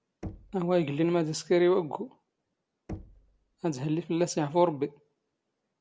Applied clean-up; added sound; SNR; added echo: none; Knock; 19 dB; none.